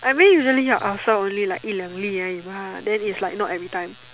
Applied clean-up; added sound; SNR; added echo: none; none; none; none.